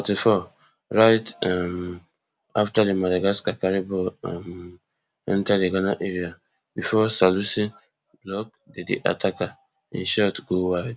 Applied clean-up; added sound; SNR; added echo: none; none; none; none.